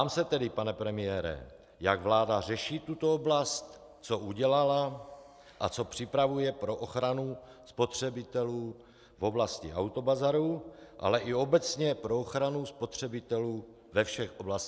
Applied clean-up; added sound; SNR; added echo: none; none; none; none.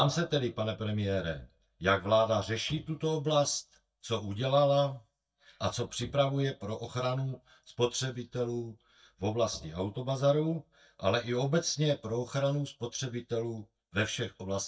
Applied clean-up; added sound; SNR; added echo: neural mask model DeepFilterNet 3.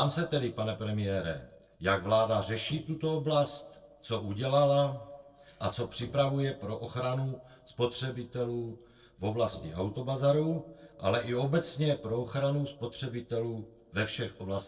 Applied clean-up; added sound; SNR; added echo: neural separator model SepFormer DNS4.